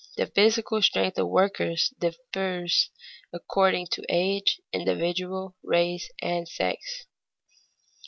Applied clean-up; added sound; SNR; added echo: none; none; none; none.